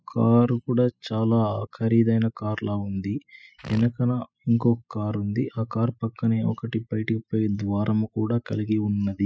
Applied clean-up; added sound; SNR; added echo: classical method spectral subtraction.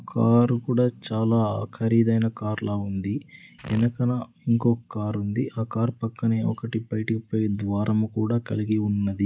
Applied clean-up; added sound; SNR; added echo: none; Fart; 15 dB; none.